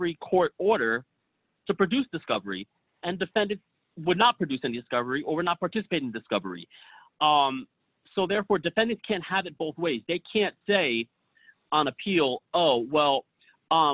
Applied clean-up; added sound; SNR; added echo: none; none; none; none.